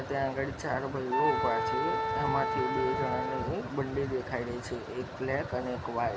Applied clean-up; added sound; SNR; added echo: none; Wind instrument, woodwind instrument; 0 dB; none.